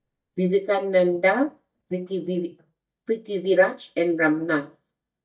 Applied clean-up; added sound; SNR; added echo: neural mask model DeepFilterNet 3.